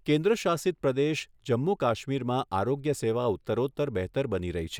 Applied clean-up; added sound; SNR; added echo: none; none; none; none.